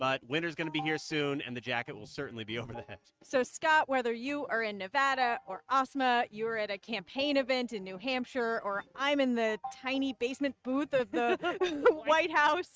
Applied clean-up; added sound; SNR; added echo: neural mask model RNNoise.